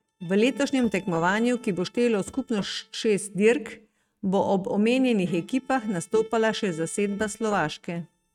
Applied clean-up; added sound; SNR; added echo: neural mask model RNNoise.